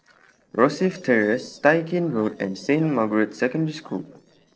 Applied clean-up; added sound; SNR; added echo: neural separator model SepFormer DNS4.